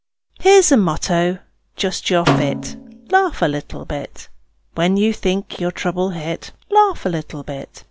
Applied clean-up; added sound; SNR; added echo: none; Snare drum; 6 dB; none.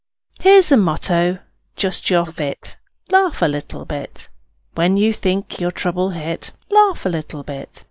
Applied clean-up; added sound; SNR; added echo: neural mask model Resemble Enhance denoiser.